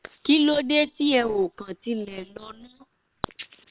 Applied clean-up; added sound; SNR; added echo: neural separator model SepFormer WHAM!.